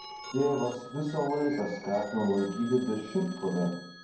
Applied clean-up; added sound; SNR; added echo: none; Telephone; 16 dB; reverberation time 0.9 s.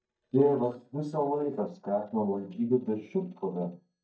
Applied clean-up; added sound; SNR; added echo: neural mask model DeepFilterNet 3.